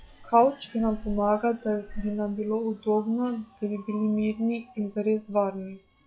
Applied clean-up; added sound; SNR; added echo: classical method log-MMSE.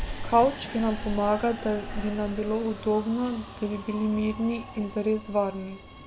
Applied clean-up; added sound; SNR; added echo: none; Subway, metro, underground; 10 dB; none.